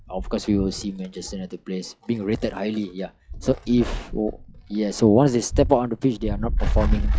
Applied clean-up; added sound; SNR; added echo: classical method log-MMSE.